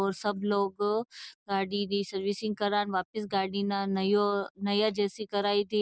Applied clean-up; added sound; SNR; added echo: none; none; none; none.